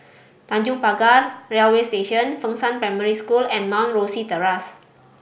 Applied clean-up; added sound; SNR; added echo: none; none; none; none.